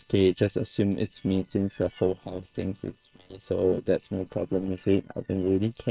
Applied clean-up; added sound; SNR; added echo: neural separator model SepFormer WHAM!.